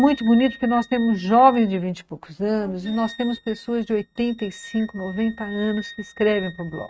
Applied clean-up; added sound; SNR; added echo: neural mask model RNNoise.